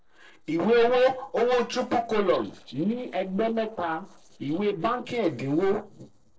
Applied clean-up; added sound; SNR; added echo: neural separator model SepFormer DNS4.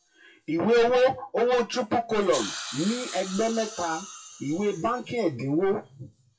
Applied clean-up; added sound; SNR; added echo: classical method WPE with log-MMSE.